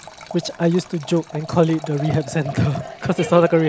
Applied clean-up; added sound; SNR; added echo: none; Liquid; 16 dB; none.